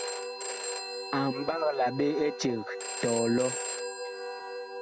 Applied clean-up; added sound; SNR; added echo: none; Wind instrument, woodwind instrument + Telephone; 4 dB; none.